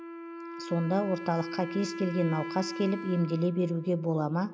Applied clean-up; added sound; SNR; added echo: none; Wind instrument, woodwind instrument; 10 dB; none.